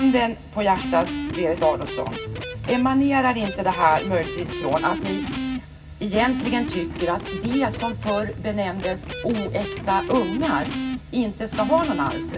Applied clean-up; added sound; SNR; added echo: none; Electric guitar; 7 dB; reverberation time 0.4 s.